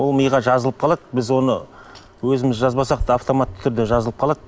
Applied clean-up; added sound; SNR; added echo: none; Bicycle; 17 dB; none.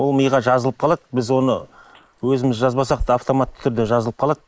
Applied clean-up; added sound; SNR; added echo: neural mask model Resemble Enhance denoiser.